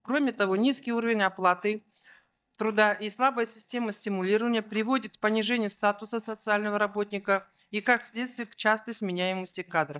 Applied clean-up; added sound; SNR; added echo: neural mask model DeepFilterNet 3.